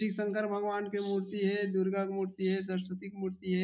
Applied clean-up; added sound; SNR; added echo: none; none; none; none.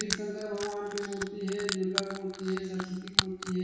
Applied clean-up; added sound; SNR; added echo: none; Crushing; 2 dB; reverberation time 1.1 s.